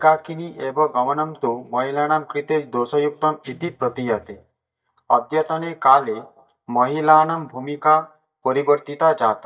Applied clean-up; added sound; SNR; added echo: neural mask model DeepFilterNet 3.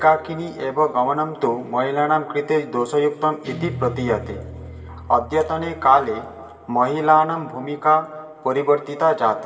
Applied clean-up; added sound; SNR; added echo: none; Guitar; 18 dB; reverberation time 2.8 s.